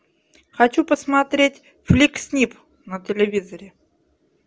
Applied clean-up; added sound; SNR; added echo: none; none; none; none.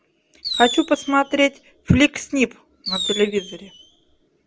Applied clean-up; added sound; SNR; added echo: none; Fireworks; 9 dB; none.